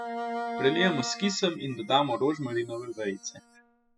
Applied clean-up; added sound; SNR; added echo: classical method spectral subtraction.